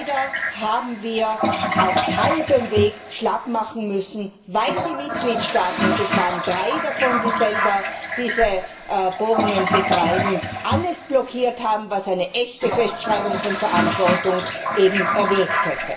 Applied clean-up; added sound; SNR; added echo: none; Toilet flush; 2 dB; reverberation time 0.7 s.